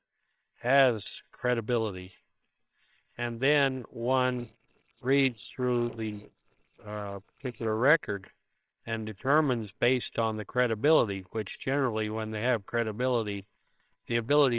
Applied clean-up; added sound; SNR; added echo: neural separator model SepFormer WHAMR!.